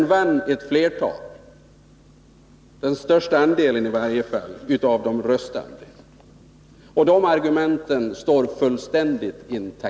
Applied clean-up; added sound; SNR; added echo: none; none; none; none.